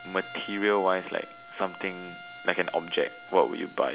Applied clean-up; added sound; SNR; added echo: none; Trumpet; 16 dB; none.